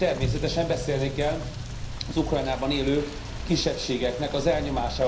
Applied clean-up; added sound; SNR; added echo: none; Motor vehicle (road) / Rain; 6 dB; reverberation time 0.5 s.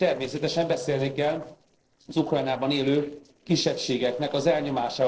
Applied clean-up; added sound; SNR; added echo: neural separator model SepFormer DNS4.